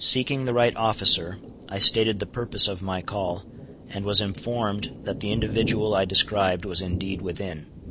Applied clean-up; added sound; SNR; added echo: none; Thunder; 13 dB; none.